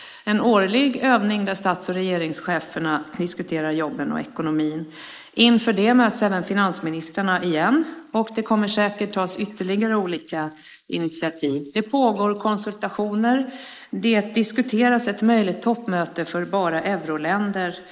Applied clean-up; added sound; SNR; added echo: neural mask model Resemble Enhance denoiser.